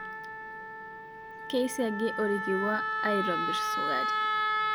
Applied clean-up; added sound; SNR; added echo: none; Wind instrument, woodwind instrument; -2 dB; none.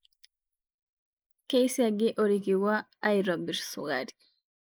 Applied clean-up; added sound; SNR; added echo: neural mask model Resemble Enhance denoiser.